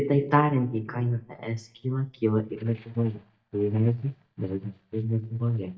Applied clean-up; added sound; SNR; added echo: neural mask model DeepFilterNet 3.